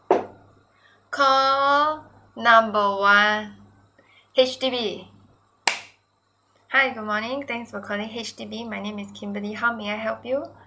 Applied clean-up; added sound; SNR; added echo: none; none; none; none.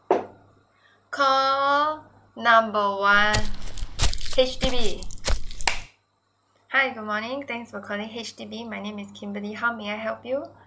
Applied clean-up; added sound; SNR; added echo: none; Walk, footsteps; -4 dB; none.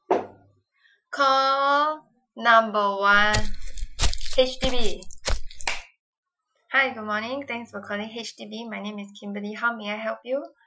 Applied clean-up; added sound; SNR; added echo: classical method Wiener filter.